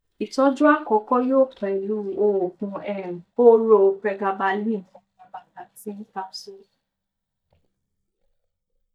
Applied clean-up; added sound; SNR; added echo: neural mask model DeepFilterNet 3.